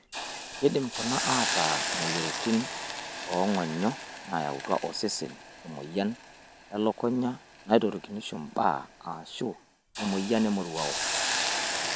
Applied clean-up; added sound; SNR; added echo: none; Hiss; 4 dB; none.